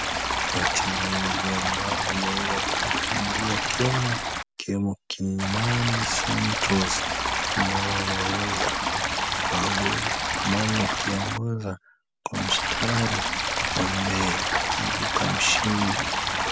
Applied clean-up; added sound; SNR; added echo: none; Stream; -3 dB; none.